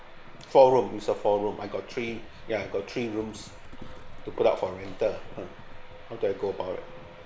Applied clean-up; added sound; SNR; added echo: none; Livestock, farm animals, working animals; 14 dB; none.